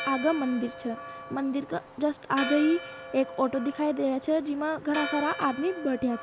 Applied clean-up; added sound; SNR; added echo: none; Church bell; 11 dB; none.